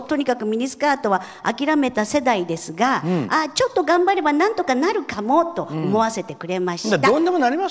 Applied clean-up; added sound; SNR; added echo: none; none; none; none.